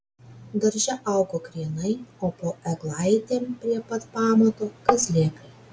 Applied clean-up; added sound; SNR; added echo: none; Tap; -1 dB; none.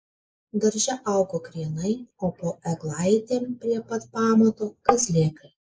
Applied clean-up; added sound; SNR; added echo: neural mask model Resemble Enhance denoiser.